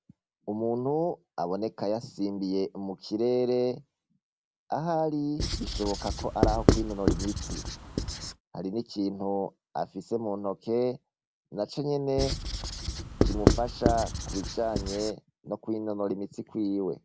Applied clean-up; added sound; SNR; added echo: none; Writing; -3 dB; none.